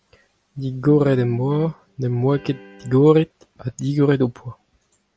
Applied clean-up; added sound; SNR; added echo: none; Electric guitar; 20 dB; none.